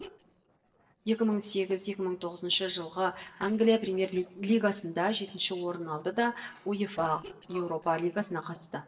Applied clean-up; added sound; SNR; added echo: neural separator model SepFormer DNS4.